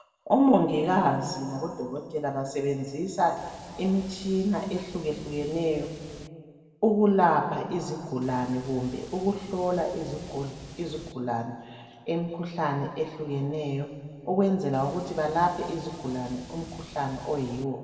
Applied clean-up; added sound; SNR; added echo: none; Water; 18 dB; reverberation time 1.8 s.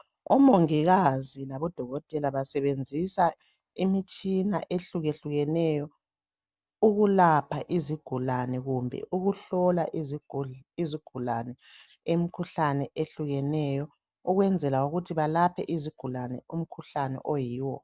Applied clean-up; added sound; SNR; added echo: none; none; none; none.